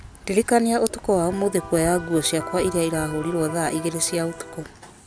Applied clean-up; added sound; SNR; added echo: none; Electric guitar; 13 dB; none.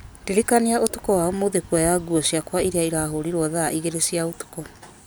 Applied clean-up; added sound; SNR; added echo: none; none; none; none.